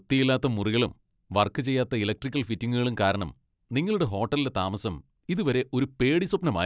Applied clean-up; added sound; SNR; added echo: none; none; none; none.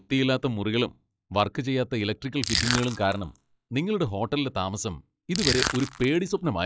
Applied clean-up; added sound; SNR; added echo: classical method log-MMSE.